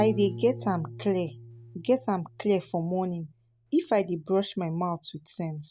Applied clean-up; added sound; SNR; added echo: none; Piano; 15 dB; none.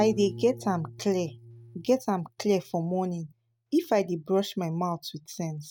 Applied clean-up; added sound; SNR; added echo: neural mask model RNNoise.